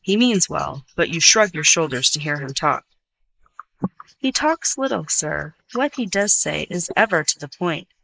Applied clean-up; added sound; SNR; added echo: neural mask model Resemble Enhance denoiser.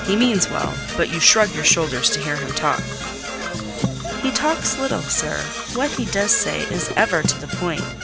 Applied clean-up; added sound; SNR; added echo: none; Brass instrument / Percussion; 5 dB; none.